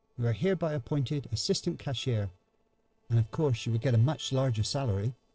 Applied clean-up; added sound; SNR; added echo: neural separator model SepFormer DNS4.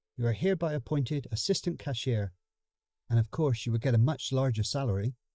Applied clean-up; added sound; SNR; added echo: neural mask model DeepFilterNet 3.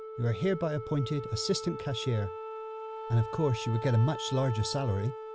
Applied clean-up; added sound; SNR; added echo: none; Wind instrument, woodwind instrument; 9 dB; none.